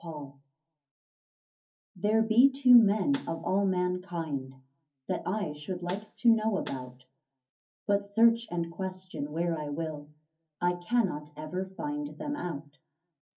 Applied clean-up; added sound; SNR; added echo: none; Snare drum; 16 dB; reverberation time 0.4 s.